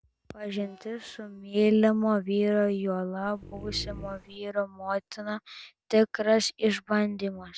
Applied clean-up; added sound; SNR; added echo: none; Dog; 14 dB; none.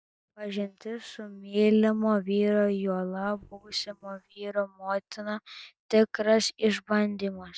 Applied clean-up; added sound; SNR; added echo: neural mask model DeepFilterNet 3.